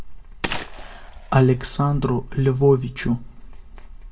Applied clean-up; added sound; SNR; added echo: none; Gunshot, gunfire; 11 dB; reverberation time 0.2 s.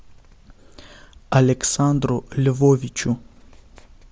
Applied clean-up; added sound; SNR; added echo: none; none; none; none.